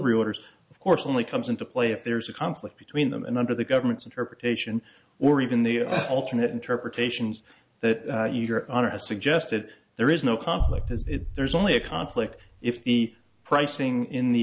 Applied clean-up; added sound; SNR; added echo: none; Boom; 6 dB; none.